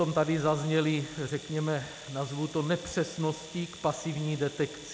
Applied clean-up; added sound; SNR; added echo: none; Domestic sounds, home sounds; 17 dB; none.